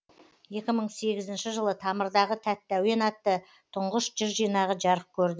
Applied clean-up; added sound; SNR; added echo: none; none; none; none.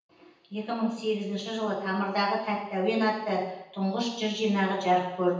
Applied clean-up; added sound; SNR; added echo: none; none; none; reverberation time 0.9 s.